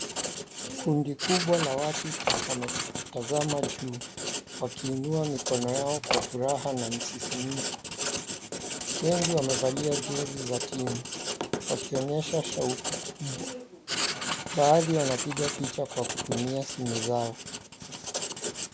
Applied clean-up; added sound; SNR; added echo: none; Slam + Writing; 3 dB; none.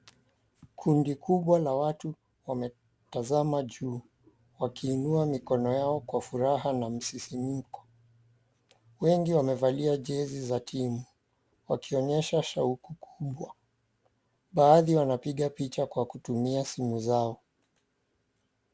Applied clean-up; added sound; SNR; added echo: none; none; none; none.